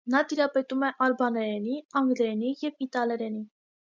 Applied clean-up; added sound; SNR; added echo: none; none; none; none.